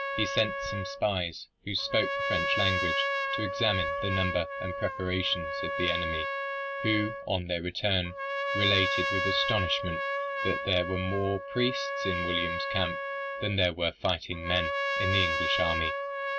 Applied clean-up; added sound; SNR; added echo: none; Trumpet; 1 dB; none.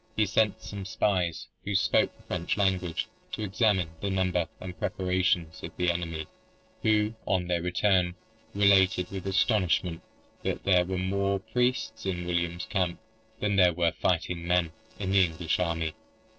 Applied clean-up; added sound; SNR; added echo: neural separator model SepFormer DNS4.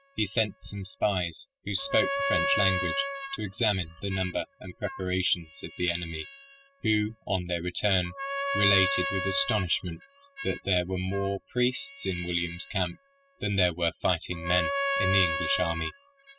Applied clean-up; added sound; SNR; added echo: classical method spectral subtraction.